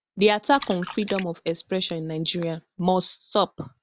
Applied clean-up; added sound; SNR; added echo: none; Splash, splatter; 17 dB; none.